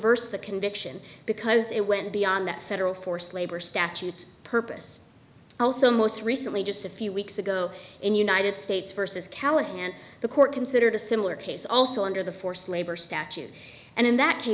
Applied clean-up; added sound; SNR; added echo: none; none; none; none.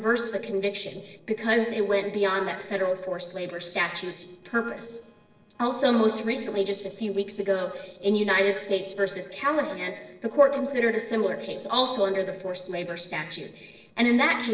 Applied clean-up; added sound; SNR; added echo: neural separator model SepFormer DNS4.